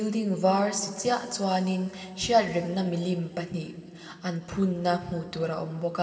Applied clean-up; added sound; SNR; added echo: none; none; none; reverberation time 2.3 s.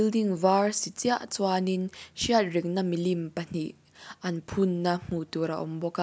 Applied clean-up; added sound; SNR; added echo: none; none; none; none.